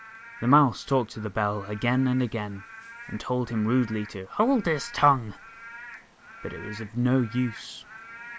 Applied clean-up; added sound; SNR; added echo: none; Rain / Frog; 18 dB; none.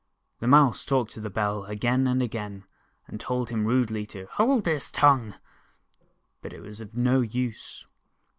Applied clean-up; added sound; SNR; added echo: none; none; none; none.